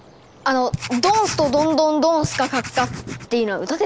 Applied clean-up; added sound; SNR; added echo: none; Writing; 9 dB; none.